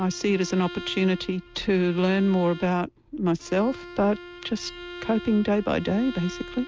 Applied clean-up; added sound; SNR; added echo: none; Bowed string instrument; 16 dB; none.